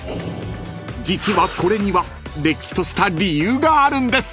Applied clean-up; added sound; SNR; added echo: none; none; none; none.